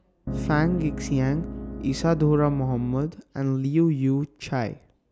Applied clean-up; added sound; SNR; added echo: none; Piano; 8 dB; none.